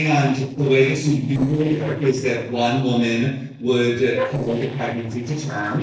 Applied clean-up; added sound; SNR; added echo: neural separator model SepFormer DNS4.